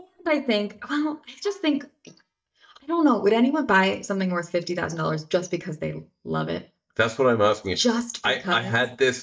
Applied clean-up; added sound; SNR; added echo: neural mask model DeepFilterNet 3.